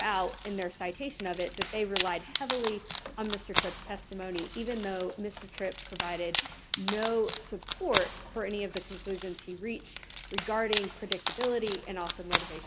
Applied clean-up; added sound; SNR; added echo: none; Wood; -3 dB; none.